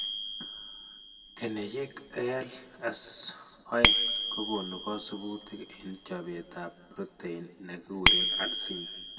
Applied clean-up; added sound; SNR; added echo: none; Bicycle bell; -4 dB; reverberation time 1.4 s.